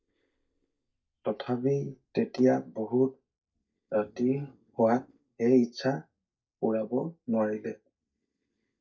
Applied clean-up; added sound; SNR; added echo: neural mask model DeepFilterNet 3.